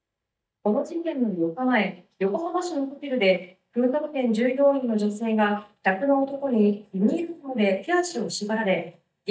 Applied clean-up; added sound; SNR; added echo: neural mask model DeepFilterNet 3.